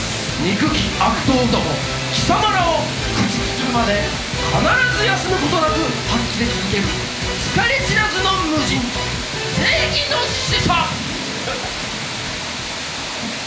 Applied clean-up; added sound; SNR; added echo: none; none; none; none.